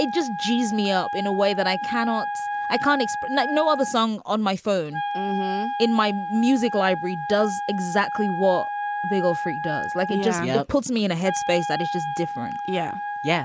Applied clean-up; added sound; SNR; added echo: none; Wind instrument, woodwind instrument; 5 dB; none.